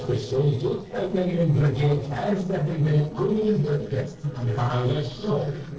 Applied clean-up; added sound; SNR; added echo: neural separator model SepFormer DNS4.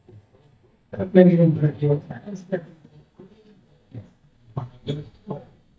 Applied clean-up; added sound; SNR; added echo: neural mask model DeepFilterNet 3.